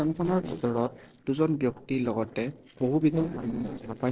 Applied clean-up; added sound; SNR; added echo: neural separator model SepFormer DNS4.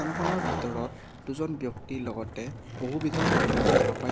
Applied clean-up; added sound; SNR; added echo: none; Skateboard; -4 dB; none.